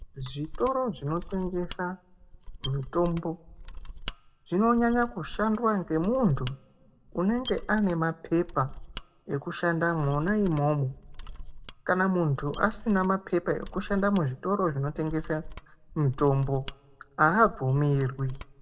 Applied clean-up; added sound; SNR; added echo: none; Mechanisms; 13 dB; reverberation time 0.4 s.